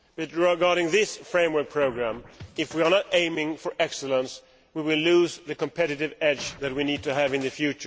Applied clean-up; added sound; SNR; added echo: none; Scratching (performance technique); 19 dB; none.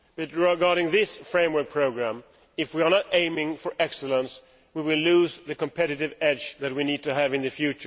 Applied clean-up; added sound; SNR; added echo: none; none; none; none.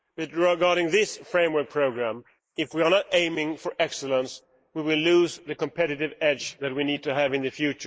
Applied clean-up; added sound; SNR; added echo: neural mask model Resemble Enhance denoiser.